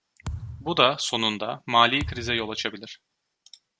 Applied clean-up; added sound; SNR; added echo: none; Thump, thud; 13 dB; none.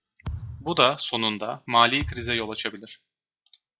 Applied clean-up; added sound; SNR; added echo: classical method log-MMSE.